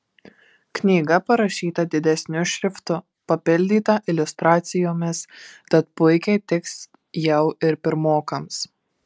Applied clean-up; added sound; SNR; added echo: none; none; none; none.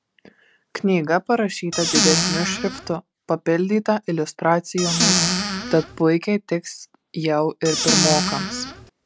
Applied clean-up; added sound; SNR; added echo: none; Squeak / Cupboard open or close; -1 dB; none.